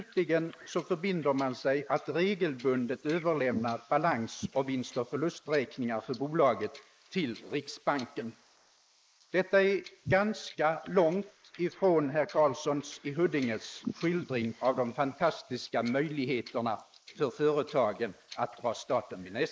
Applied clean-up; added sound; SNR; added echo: neural mask model Resemble Enhance denoiser.